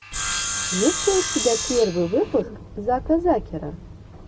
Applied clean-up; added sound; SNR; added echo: none; Sawing; 3 dB; none.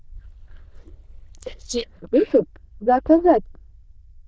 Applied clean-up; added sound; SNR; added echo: neural diffusion model UNIVERSE++.